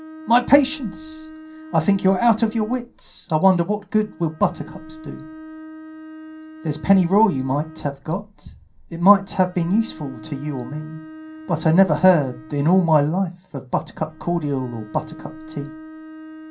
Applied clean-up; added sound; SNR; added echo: none; Bowed string instrument; 18 dB; reverberation time 0.3 s.